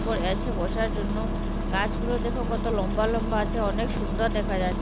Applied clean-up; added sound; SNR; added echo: none; Engine starting; -2 dB; none.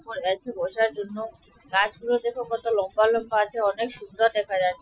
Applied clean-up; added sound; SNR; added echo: classical method Wiener filter.